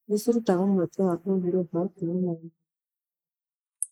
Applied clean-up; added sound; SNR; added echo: neural mask model Resemble Enhance denoiser.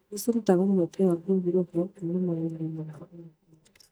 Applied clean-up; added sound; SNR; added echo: neural mask model DeepFilterNet 3.